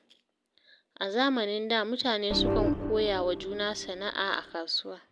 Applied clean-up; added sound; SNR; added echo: none; Organ; 2 dB; none.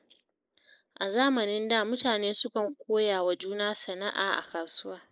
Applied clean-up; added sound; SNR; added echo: neural mask model Resemble Enhance denoiser.